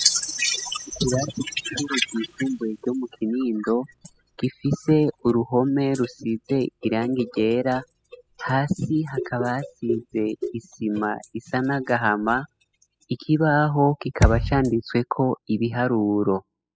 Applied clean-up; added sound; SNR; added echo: classical method spectral subtraction.